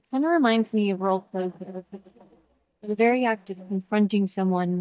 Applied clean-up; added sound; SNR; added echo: neural mask model DeepFilterNet 3.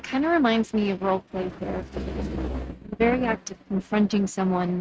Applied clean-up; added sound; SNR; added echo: neural mask model RNNoise.